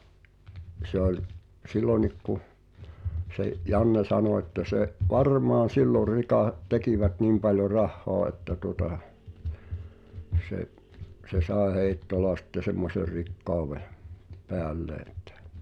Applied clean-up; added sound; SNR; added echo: none; none; none; none.